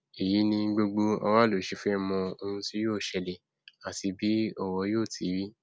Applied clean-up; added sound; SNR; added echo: none; none; none; none.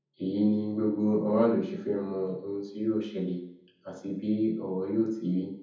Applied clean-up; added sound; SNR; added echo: none; none; none; reverberation time 0.7 s.